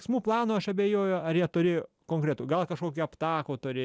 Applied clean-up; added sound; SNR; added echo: none; none; none; none.